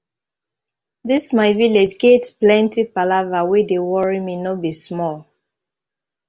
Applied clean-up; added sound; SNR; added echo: none; none; none; none.